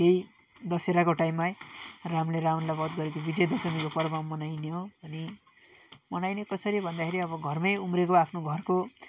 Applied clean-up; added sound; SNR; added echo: none; none; none; none.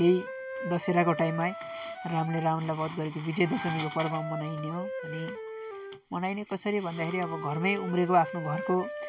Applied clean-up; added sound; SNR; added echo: none; Wind instrument, woodwind instrument; 10 dB; none.